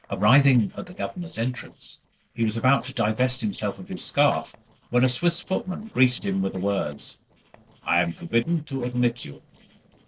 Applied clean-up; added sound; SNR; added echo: neural separator model SepFormer DNS4.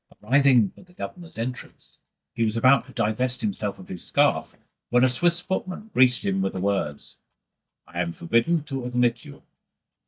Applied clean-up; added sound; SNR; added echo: neural mask model DeepFilterNet 3.